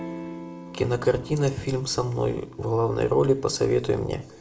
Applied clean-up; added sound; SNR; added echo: none; Electric guitar / Strum; 16 dB; reverberation time 0.4 s.